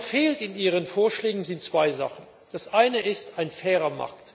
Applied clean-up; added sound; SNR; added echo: none; none; none; none.